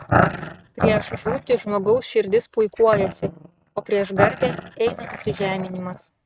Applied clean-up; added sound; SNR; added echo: neural mask model RNNoise.